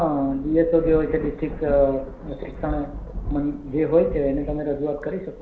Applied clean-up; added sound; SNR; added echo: none; Thunder / Rain; 10 dB; reverberation time 0.5 s.